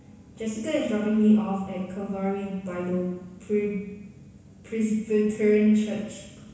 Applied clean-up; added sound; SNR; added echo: none; none; none; reverberation time 1.1 s.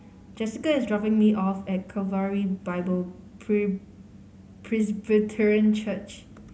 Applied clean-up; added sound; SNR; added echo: none; none; none; none.